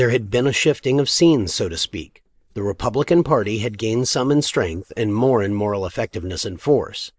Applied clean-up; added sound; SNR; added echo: neural mask model Resemble Enhance denoiser.